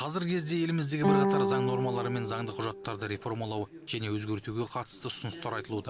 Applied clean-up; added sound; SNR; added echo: none; Guitar; -1 dB; none.